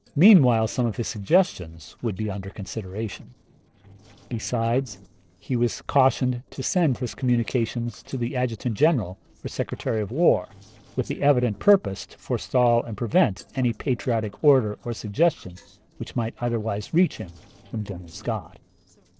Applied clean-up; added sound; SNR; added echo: neural separator model SepFormer DNS4.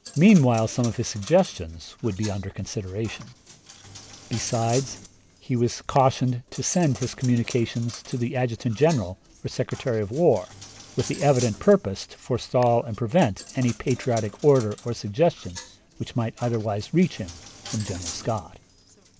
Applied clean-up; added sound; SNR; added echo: none; Coin (dropping); 18 dB; none.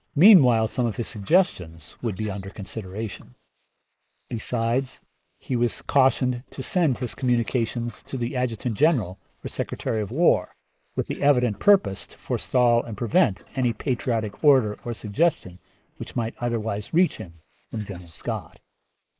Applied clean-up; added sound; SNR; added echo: neural mask model Resemble Enhance denoiser.